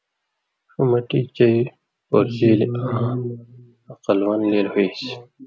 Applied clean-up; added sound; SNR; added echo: none; none; none; none.